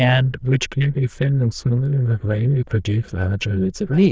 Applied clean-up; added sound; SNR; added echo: neural diffusion model UNIVERSE++.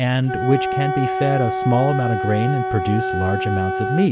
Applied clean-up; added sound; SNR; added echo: none; Wind instrument, woodwind instrument; 3 dB; none.